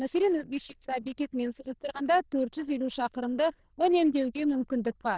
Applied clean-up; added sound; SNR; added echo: neural diffusion model UNIVERSE++.